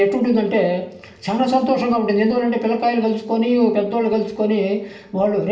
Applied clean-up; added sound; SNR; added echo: none; none; none; reverberation time 0.7 s.